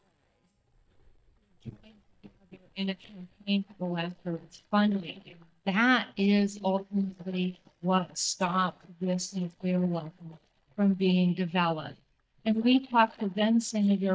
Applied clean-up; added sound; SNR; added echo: neural mask model DeepFilterNet 3.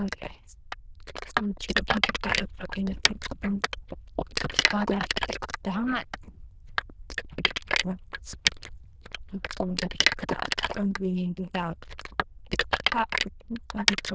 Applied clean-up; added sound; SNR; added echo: neural diffusion model UNIVERSE++.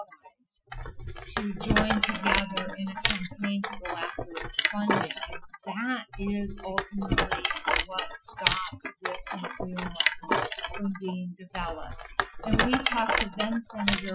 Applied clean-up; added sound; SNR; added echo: classical method Wiener filter.